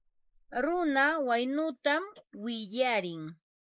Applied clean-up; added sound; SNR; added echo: neural mask model Resemble Enhance denoiser.